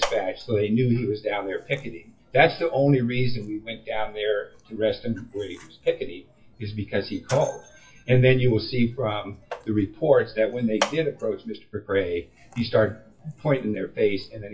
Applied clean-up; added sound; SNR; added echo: classical method WPE with log-MMSE.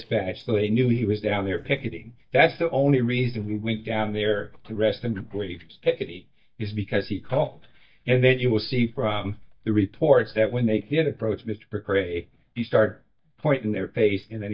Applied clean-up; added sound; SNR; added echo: neural mask model DeepFilterNet 3.